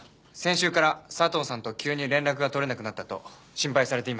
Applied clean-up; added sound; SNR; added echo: none; none; none; none.